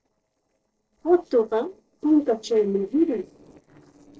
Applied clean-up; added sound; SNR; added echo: neural separator model SepFormer DNS4.